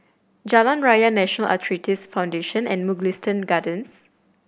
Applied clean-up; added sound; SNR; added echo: none; none; none; none.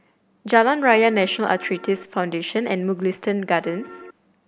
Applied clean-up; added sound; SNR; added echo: none; Piano; 18 dB; none.